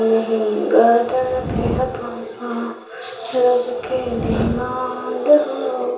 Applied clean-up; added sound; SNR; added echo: none; Fire; 9 dB; reverberation time 0.7 s.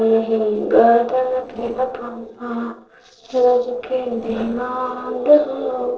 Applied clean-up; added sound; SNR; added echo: neural separator model SepFormer DNS4.